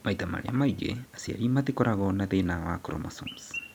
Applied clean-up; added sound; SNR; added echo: none; Chirp, tweet; 18 dB; none.